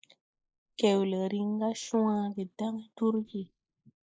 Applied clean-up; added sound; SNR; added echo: neural mask model Resemble Enhance denoiser.